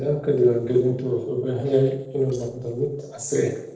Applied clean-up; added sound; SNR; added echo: neural separator model SepFormer DNS4.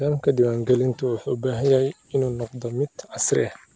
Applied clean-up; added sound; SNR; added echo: none; none; none; none.